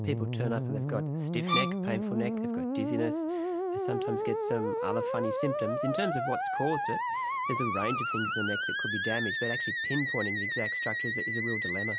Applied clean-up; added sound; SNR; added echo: none; Musical instrument + Bowed string instrument; -3 dB; none.